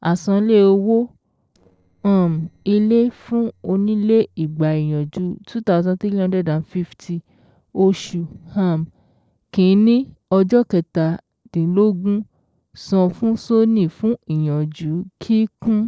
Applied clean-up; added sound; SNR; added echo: neural separator model SepFormer DNS4.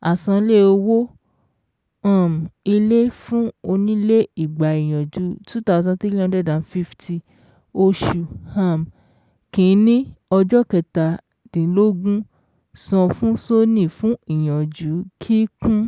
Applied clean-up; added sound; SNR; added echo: none; none; none; none.